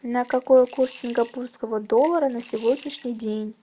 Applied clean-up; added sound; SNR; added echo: none; Coin (dropping) / Glass; 20 dB; none.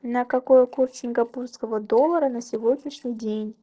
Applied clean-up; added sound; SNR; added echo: neural separator model SepFormer DNS4.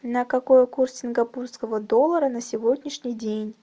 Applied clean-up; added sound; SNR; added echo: none; none; none; none.